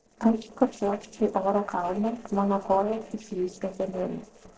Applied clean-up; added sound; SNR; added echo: neural separator model SepFormer DNS4.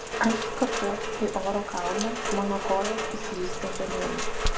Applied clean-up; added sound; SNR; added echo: none; Rain; 0 dB; reverberation time 0.3 s.